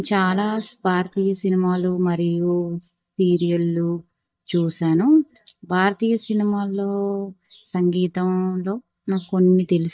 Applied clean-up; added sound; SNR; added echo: neural mask model DeepFilterNet 3.